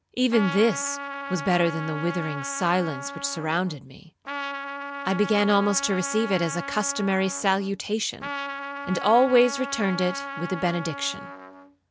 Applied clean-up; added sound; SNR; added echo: none; Trumpet; 9 dB; none.